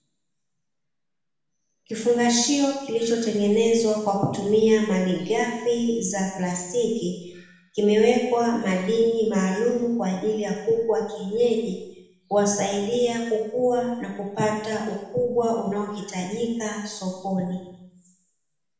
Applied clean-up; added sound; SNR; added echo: none; none; none; reverberation time 0.9 s.